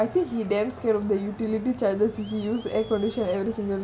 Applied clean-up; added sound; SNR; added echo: none; Crowd; 20 dB; none.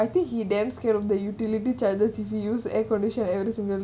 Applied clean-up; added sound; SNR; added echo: none; none; none; none.